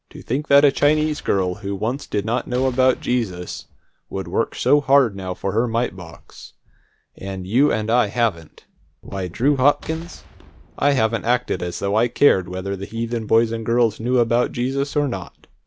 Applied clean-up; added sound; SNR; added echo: none; Boom; 19 dB; none.